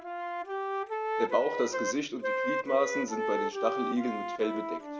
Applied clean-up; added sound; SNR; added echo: none; Wind instrument, woodwind instrument; 1 dB; none.